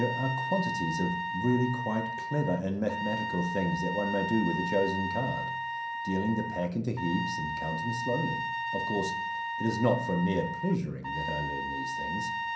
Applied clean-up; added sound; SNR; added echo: none; Trumpet; 3 dB; reverberation time 0.6 s.